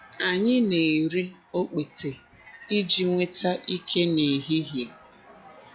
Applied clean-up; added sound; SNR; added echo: classical method log-MMSE.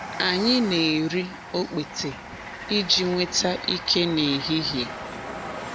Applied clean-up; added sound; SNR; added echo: none; Train; 11 dB; none.